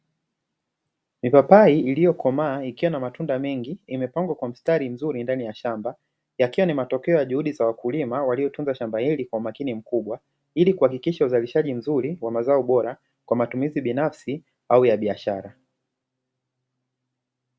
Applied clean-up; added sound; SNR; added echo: none; none; none; none.